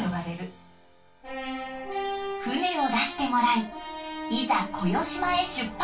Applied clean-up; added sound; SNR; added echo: none; none; none; reverberation time 0.2 s.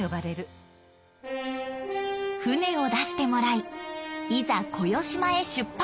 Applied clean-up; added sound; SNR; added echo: none; none; none; none.